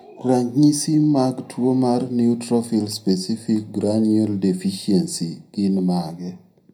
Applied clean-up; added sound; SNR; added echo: none; none; none; reverberation time 0.5 s.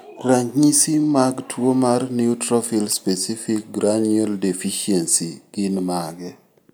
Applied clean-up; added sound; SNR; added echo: none; none; none; none.